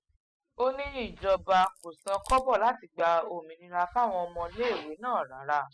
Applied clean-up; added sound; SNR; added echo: classical method spectral subtraction.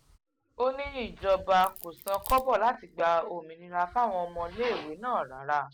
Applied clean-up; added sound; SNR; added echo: none; Crack; 18 dB; none.